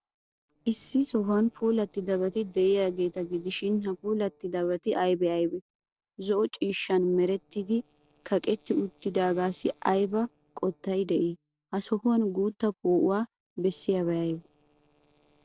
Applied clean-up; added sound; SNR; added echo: neural separator model SepFormer DNS4.